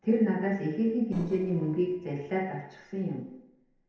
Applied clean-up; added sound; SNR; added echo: neural separator model SepFormer DNS4.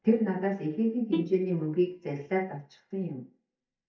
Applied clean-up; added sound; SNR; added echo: neural mask model DeepFilterNet 3.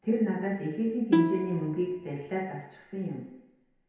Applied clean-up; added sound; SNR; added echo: none; Plucked string instrument; -2 dB; reverberation time 0.9 s.